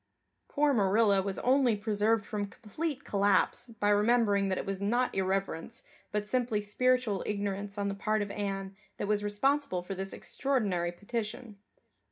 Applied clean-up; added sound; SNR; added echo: none; none; none; reverberation time 0.3 s.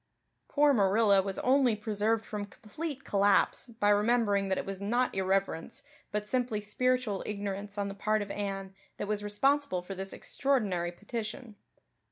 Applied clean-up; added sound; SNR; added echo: none; none; none; none.